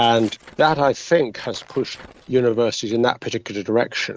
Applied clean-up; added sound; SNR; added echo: neural mask model RNNoise.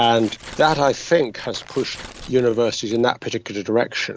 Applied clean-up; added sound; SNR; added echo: none; Tearing; 19 dB; none.